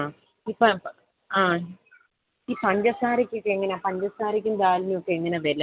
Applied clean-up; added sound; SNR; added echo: none; none; none; none.